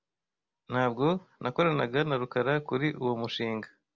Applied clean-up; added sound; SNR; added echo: none; none; none; none.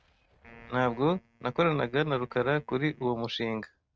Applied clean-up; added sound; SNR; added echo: neural mask model RNNoise.